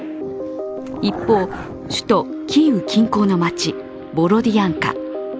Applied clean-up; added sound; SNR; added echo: none; Dog; 15 dB; none.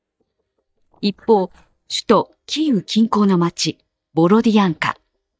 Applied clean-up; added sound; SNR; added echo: neural mask model DeepFilterNet 3.